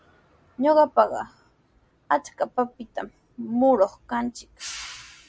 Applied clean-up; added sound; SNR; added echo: none; none; none; none.